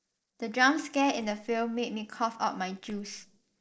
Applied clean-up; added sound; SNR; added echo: neural separator model SepFormer DNS4.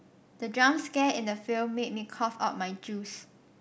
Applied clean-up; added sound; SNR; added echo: none; none; none; none.